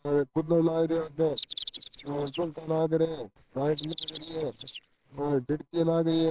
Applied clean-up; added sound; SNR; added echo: neural separator model SepFormer WHAMR!.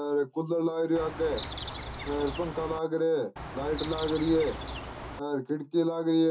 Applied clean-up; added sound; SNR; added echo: none; Chirp, tweet; 9 dB; reverberation time 0.2 s.